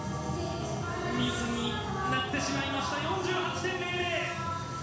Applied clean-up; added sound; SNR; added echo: none; Bell; 11 dB; reverberation time 1.1 s.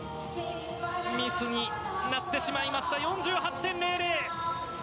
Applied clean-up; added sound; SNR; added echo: none; none; none; none.